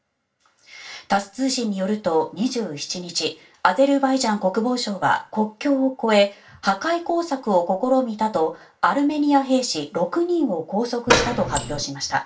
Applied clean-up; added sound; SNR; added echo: none; Door; -1 dB; reverberation time 0.2 s.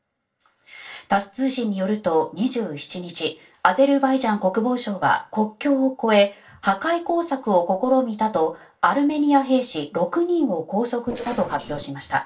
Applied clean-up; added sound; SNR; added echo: neural separator model SepFormer DNS4.